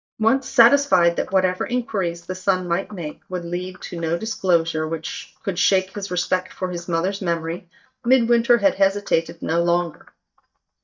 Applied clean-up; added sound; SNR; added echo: neural mask model DeepFilterNet 3.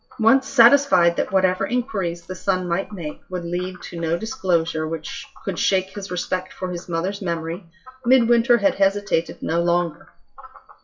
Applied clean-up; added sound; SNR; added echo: classical method WPE with log-MMSE.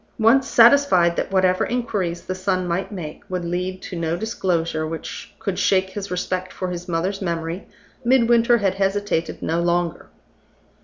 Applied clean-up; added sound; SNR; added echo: none; none; none; none.